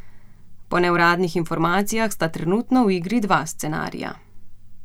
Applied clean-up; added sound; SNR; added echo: none; none; none; none.